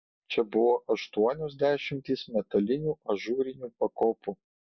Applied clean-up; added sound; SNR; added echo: none; none; none; none.